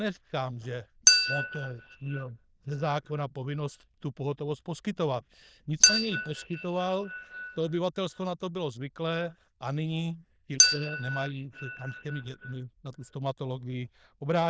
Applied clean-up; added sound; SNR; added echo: neural diffusion model UNIVERSE++.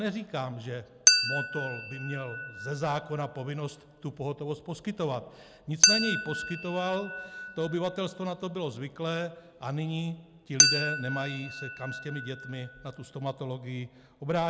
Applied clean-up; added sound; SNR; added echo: none; Chink, clink; -2 dB; none.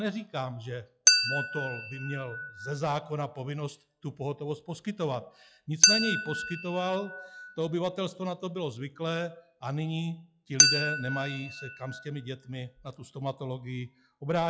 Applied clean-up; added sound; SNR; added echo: classical method log-MMSE.